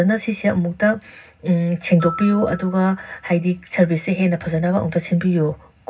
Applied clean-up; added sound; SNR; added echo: none; Glockenspiel; 19 dB; reverberation time 0.4 s.